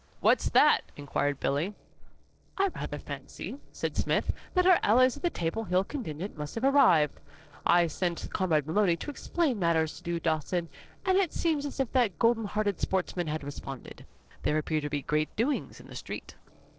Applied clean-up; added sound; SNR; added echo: neural separator model SepFormer DNS4.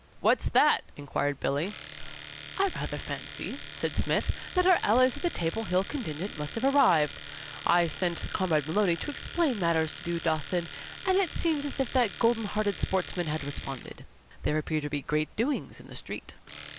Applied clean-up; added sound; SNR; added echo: none; Domestic sounds, home sounds; 14 dB; none.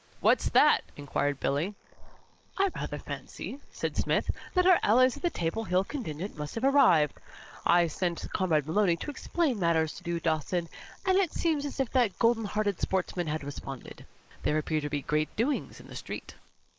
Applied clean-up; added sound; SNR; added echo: neural mask model Resemble Enhance denoiser.